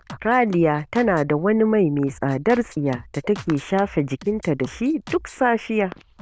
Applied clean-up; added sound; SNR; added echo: neural diffusion model UNIVERSE++.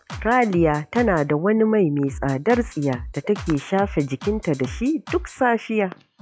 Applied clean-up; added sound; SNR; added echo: classical method log-MMSE.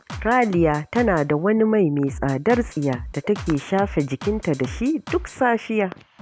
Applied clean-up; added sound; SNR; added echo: none; Drum kit; 15 dB; none.